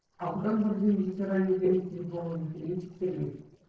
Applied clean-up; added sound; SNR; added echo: neural separator model SepFormer DNS4.